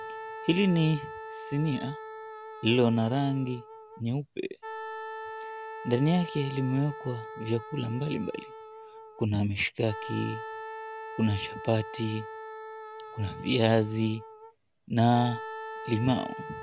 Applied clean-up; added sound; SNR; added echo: none; Wind instrument, woodwind instrument; 12 dB; none.